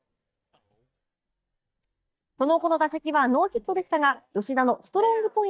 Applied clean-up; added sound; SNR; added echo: neural mask model DeepFilterNet 3.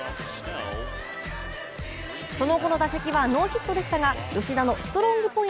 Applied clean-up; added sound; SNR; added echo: none; none; none; none.